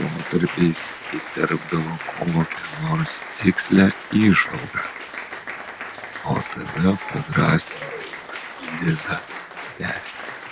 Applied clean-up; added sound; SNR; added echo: none; Applause; 12 dB; none.